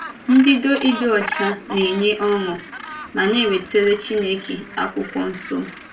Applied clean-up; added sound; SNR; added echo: none; Gull, seagull; 13 dB; reverberation time 0.2 s.